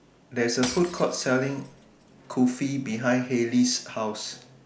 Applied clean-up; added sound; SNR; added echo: none; Shatter / Crushing; 15 dB; none.